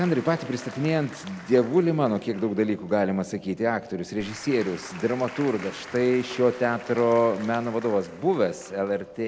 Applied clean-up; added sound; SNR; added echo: none; Applause / Crowd; 18 dB; none.